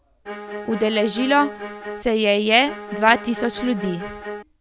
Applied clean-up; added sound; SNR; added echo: none; Bowed string instrument; 11 dB; none.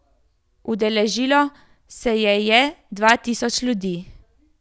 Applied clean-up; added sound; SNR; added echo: none; none; none; none.